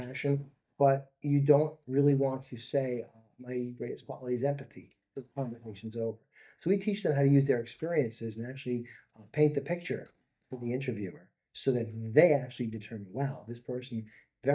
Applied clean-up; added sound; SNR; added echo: neural mask model DeepFilterNet 3.